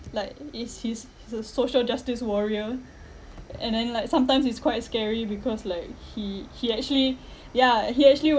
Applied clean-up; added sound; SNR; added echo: none; none; none; none.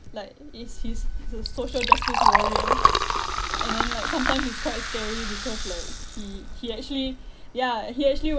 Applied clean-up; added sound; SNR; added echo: none; Liquid; -5 dB; none.